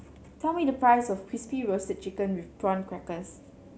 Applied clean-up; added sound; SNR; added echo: none; none; none; none.